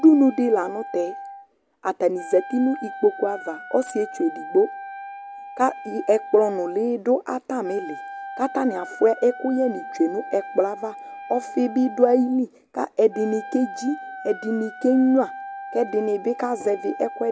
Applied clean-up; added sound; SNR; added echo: none; Wind instrument, woodwind instrument; 14 dB; none.